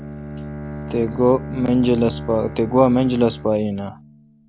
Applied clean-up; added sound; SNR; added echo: none; Bowed string instrument; 12 dB; none.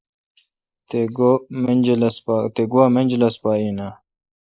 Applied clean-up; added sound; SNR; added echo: neural mask model Resemble Enhance denoiser.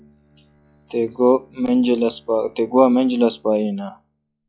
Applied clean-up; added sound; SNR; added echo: classical method log-MMSE.